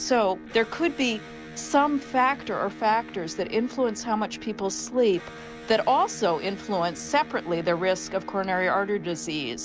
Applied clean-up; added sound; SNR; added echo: none; Electric guitar; 15 dB; none.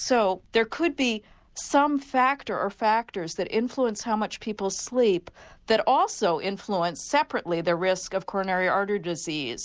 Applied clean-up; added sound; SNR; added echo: none; none; none; none.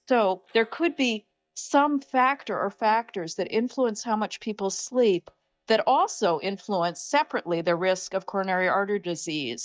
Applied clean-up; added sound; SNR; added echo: neural mask model DeepFilterNet 3.